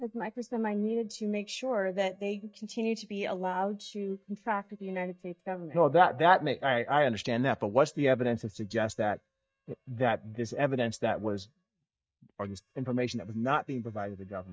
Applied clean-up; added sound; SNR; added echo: neural mask model DeepFilterNet 3.